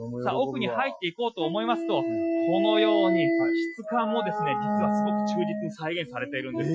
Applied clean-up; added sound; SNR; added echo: classical method Wiener filter.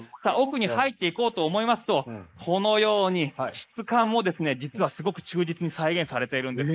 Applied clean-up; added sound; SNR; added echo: neural mask model Resemble Enhance denoiser.